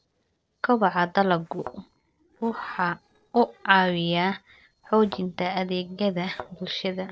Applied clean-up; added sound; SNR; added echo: neural separator model SepFormer DNS4.